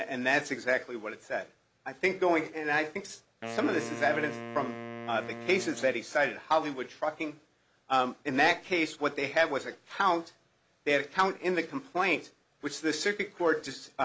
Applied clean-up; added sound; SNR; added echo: none; Wind instrument, woodwind instrument; 11 dB; none.